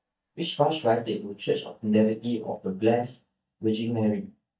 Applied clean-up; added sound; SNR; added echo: neural mask model DeepFilterNet 3.